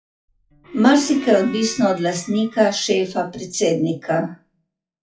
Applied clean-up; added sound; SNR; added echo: classical method WPE with log-MMSE.